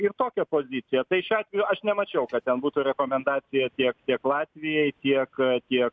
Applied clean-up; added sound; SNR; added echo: none; none; none; none.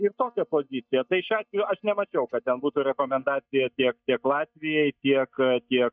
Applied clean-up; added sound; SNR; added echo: neural mask model DeepFilterNet 3.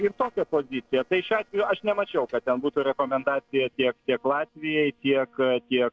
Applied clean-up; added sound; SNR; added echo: neural separator model SepFormer DNS4.